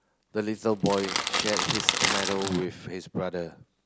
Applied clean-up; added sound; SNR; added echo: none; Crackle; -2 dB; none.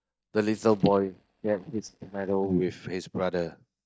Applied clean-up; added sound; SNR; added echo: neural mask model DeepFilterNet 3.